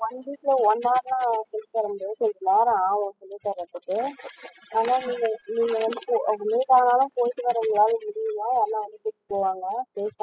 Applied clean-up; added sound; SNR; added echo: classical method spectral subtraction.